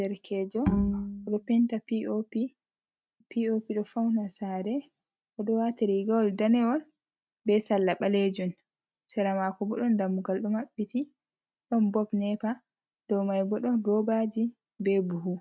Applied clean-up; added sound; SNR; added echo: neural mask model RNNoise.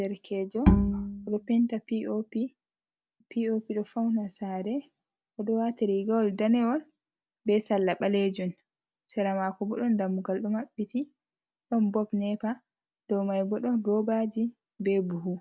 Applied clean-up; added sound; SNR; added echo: none; Bowed string instrument; -3 dB; none.